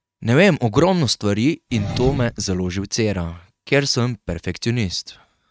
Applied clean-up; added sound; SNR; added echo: neural mask model RNNoise.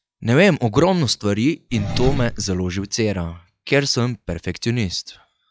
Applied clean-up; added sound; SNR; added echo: classical method log-MMSE.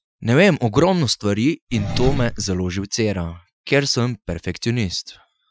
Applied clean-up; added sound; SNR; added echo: classical method Wiener filter.